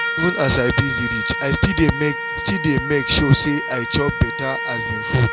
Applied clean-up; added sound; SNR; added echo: none; Trumpet; 5 dB; none.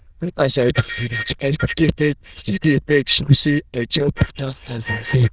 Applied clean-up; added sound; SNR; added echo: neural diffusion model UNIVERSE++.